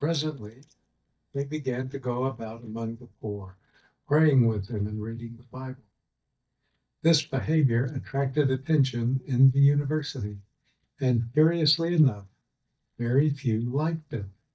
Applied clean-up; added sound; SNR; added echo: neural mask model DeepFilterNet 3.